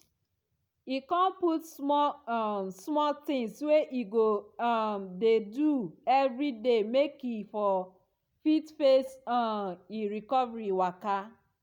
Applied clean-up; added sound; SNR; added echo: none; none; none; none.